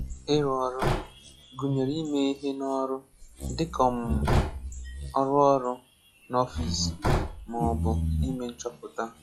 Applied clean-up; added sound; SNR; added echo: classical method log-MMSE.